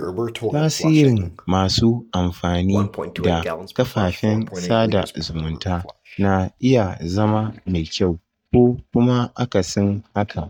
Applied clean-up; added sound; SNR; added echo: neural mask model DeepFilterNet 3.